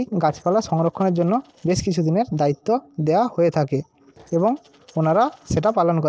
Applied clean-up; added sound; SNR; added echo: neural separator model SepFormer DNS4.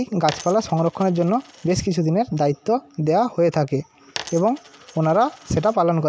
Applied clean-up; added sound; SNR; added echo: none; Coin (dropping); 18 dB; none.